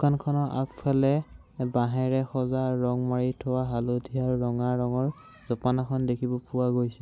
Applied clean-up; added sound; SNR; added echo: none; none; none; none.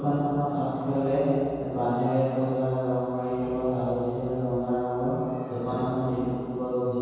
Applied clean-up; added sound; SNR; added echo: none; none; none; reverberation time 2.2 s.